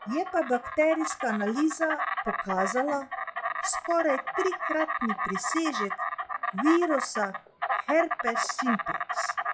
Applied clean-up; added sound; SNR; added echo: classical method log-MMSE.